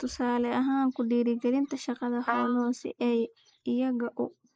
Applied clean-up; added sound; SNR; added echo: neural mask model Resemble Enhance denoiser.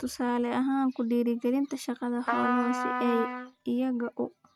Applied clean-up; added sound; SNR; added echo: neural mask model RNNoise.